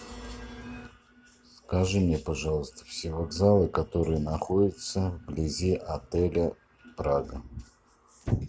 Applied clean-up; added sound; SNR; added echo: none; none; none; none.